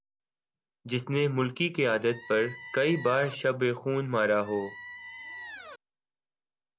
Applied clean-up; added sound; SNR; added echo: none; Squeak; 14 dB; none.